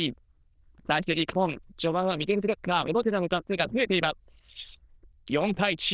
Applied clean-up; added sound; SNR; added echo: neural diffusion model UNIVERSE++.